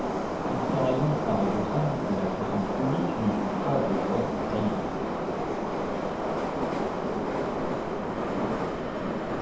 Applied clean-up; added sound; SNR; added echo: none; Subway, metro, underground; -3 dB; reverberation time 0.8 s.